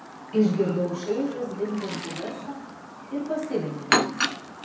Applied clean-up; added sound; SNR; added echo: none; Chirp, tweet; 3 dB; reverberation time 0.9 s.